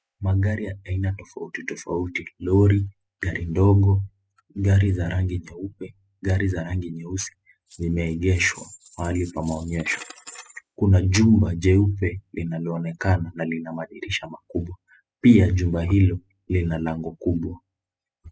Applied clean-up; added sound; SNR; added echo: classical method spectral subtraction.